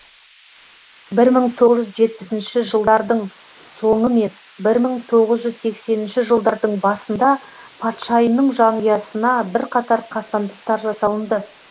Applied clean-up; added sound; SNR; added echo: neural mask model Resemble Enhance denoiser.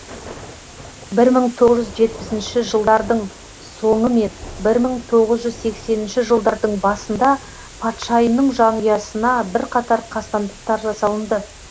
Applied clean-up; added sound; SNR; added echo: none; Thunder / Rain + Water; 18 dB; none.